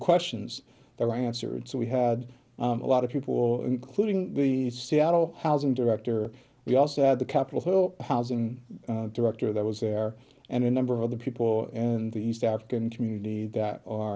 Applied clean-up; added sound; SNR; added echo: none; none; none; none.